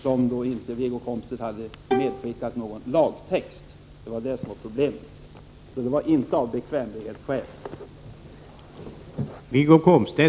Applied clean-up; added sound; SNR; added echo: none; Bowed string instrument; 6 dB; none.